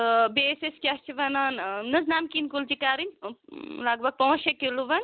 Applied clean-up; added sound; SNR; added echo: none; none; none; none.